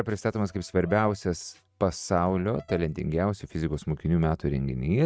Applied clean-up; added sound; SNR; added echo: neural mask model RNNoise.